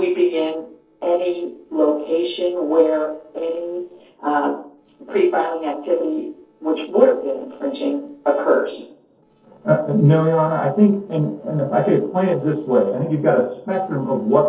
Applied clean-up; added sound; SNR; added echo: neural separator model SepFormer DNS4.